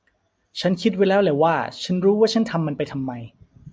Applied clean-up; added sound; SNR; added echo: none; none; none; none.